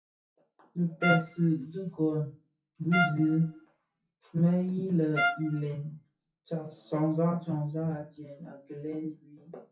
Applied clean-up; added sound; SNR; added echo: classical method WPE with log-MMSE.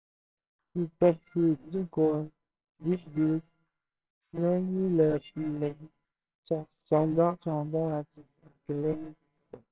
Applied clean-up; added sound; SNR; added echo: neural separator model SepFormer WHAMR!.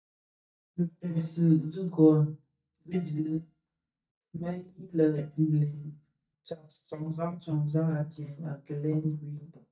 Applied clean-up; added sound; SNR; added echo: neural mask model DeepFilterNet 3.